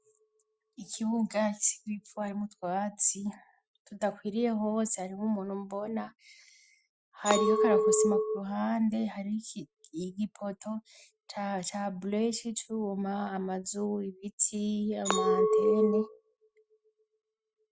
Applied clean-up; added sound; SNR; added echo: classical method Wiener filter.